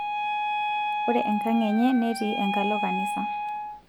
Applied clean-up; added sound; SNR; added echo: none; Wind instrument, woodwind instrument; 1 dB; none.